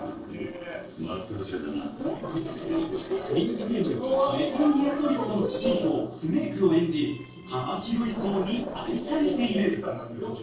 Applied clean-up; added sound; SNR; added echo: neural separator model SepFormer DNS4.